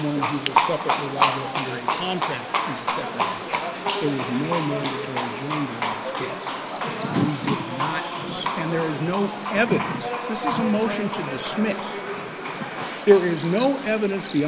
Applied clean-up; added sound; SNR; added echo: none; Livestock, farm animals, working animals; -1 dB; none.